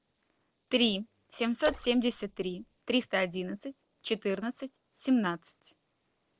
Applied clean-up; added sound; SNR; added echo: neural separator model SepFormer DNS4.